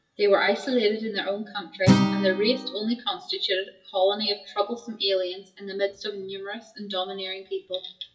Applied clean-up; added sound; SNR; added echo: classical method WPE with log-MMSE.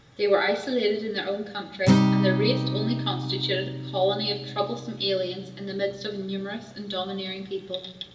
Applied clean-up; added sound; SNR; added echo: none; Acoustic guitar; 2 dB; reverberation time 1.5 s.